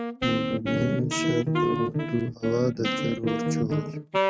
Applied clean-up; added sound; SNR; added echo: neural mask model RNNoise.